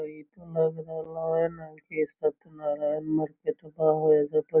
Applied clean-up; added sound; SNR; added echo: none; none; none; none.